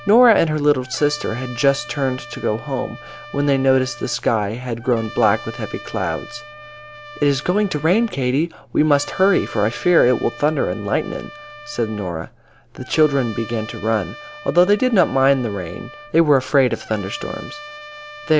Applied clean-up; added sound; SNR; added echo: none; Trumpet; 17 dB; none.